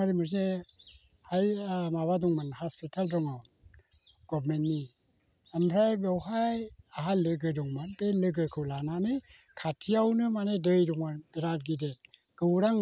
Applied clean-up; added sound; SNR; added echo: none; none; none; none.